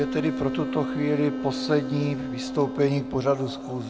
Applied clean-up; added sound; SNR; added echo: none; Wind instrument, woodwind instrument; 5 dB; none.